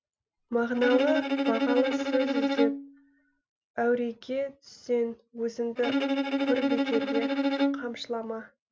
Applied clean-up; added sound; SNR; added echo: none; Bowed string instrument; -2 dB; none.